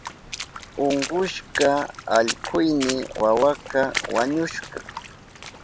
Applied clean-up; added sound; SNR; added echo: none; Water / Splash, splatter; 11 dB; none.